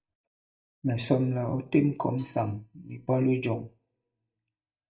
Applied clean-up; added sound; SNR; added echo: neural mask model DeepFilterNet 3.